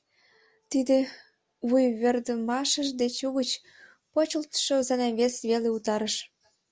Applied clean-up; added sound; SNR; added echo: none; none; none; none.